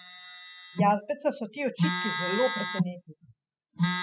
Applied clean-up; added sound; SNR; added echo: classical method spectral subtraction.